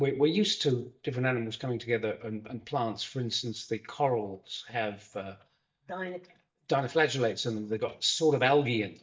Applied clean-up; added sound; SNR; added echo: neural mask model DeepFilterNet 3.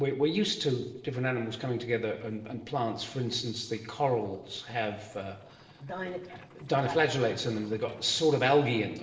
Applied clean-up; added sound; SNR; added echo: neural separator model SepFormer DNS4.